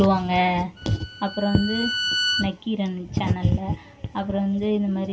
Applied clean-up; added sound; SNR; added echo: none; Bowed string instrument; 6 dB; reverberation time 0.2 s.